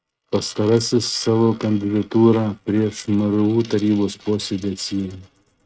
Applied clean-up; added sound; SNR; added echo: neural mask model RNNoise.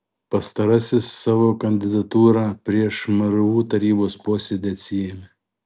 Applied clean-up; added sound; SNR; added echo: none; none; none; none.